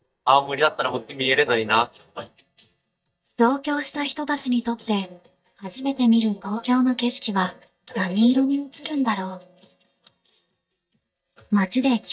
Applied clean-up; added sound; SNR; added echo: neural mask model DeepFilterNet 3.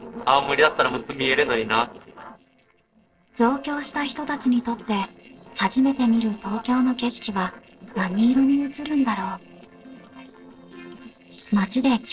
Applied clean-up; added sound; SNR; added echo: neural separator model SepFormer DNS4.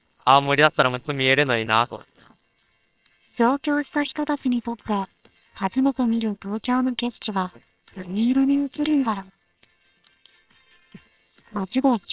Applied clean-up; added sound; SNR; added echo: neural separator model SepFormer WHAMR!.